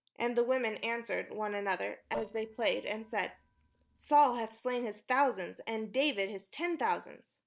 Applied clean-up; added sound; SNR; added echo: neural separator model SepFormer DNS4.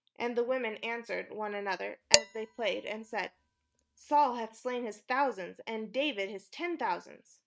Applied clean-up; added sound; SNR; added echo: neural mask model RNNoise.